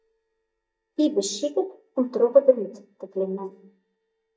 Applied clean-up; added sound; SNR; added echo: neural mask model DeepFilterNet 3.